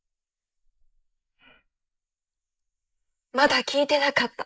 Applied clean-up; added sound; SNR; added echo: neural mask model Resemble Enhance denoiser.